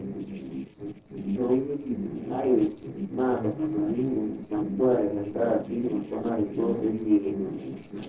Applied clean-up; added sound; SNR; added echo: neural separator model SepFormer DNS4.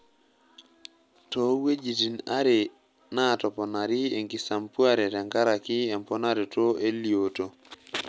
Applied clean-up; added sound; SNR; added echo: none; none; none; none.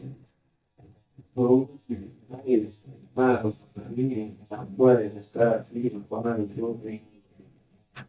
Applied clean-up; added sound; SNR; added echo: neural mask model DeepFilterNet 3.